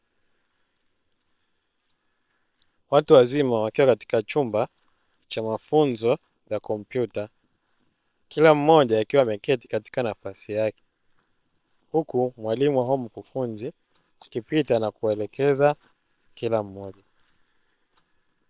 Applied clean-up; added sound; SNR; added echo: neural separator model SepFormer WHAM!.